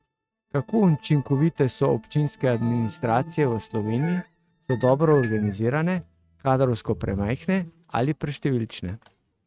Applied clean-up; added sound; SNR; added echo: neural mask model RNNoise.